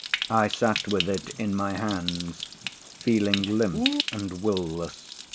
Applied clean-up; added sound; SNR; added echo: none; Stream + Bird; 5 dB; none.